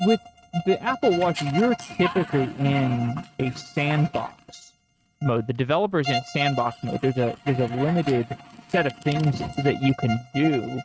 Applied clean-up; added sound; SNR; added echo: neural mask model RNNoise.